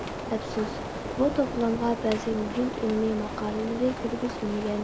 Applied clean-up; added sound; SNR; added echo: none; Rain; 6 dB; none.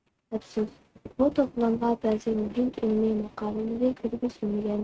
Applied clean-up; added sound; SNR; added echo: neural mask model RNNoise.